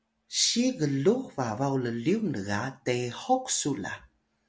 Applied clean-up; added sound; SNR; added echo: none; none; none; none.